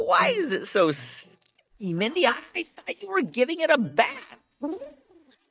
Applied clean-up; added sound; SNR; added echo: neural mask model DeepFilterNet 3.